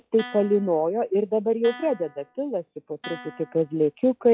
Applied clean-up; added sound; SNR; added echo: classical method log-MMSE.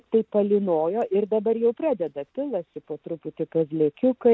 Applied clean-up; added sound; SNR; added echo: none; none; none; none.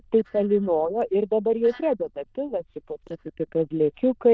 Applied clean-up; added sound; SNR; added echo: neural diffusion model UNIVERSE++.